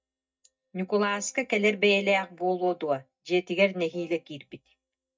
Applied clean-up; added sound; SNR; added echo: neural mask model DeepFilterNet 3.